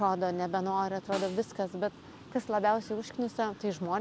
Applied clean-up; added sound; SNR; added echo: none; Snare drum; 18 dB; none.